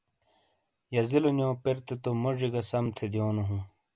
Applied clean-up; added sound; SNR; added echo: none; none; none; none.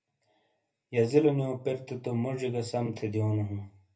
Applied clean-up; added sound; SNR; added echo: none; none; none; reverberation time 0.3 s.